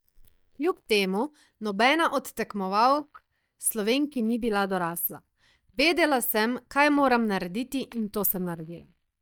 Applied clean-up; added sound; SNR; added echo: neural mask model DeepFilterNet 3.